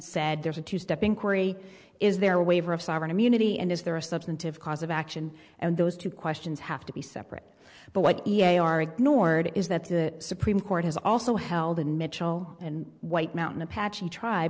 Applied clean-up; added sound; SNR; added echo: none; none; none; none.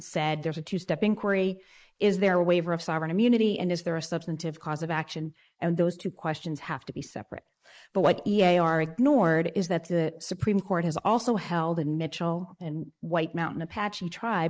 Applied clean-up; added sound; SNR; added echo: neural mask model Resemble Enhance denoiser.